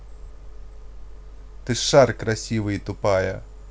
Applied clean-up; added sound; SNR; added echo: none; none; none; none.